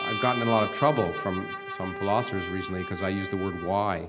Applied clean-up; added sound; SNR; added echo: none; Trumpet; 7 dB; none.